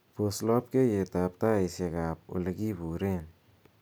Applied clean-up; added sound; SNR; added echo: none; none; none; none.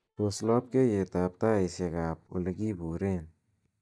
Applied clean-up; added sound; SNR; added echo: neural mask model DeepFilterNet 3.